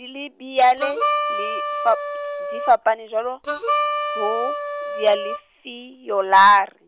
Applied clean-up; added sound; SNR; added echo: none; Harmonica; 4 dB; none.